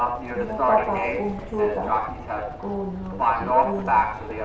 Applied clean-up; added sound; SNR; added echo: none; Livestock, farm animals, working animals; -4 dB; reverberation time 0.6 s.